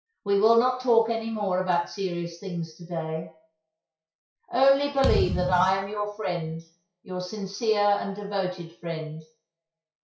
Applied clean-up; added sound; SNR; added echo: classical method WPE with log-MMSE.